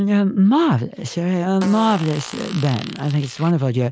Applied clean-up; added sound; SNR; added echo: none; Fart; 16 dB; none.